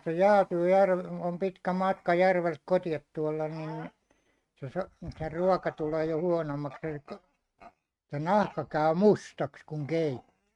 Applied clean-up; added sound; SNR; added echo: neural mask model RNNoise.